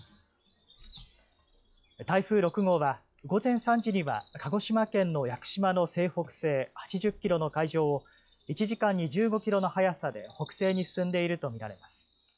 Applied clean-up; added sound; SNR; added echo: classical method log-MMSE.